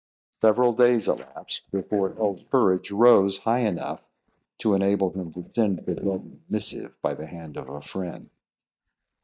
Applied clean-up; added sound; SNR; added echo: neural mask model DeepFilterNet 3.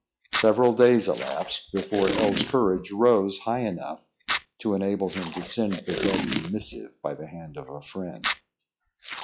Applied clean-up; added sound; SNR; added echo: classical method log-MMSE.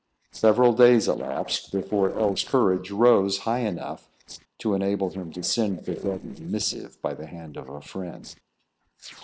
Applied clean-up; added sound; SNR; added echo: neural separator model SepFormer DNS4.